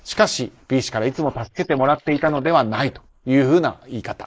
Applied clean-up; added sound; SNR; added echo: neural mask model Resemble Enhance denoiser.